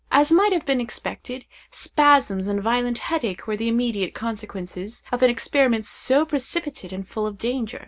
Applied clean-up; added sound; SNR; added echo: none; none; none; none.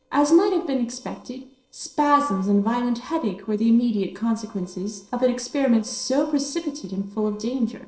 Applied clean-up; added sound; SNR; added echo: neural separator model SepFormer DNS4.